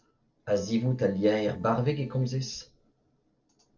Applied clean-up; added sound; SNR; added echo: neural separator model SepFormer DNS4.